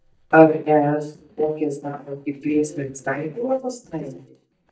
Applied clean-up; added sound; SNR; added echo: neural mask model DeepFilterNet 3.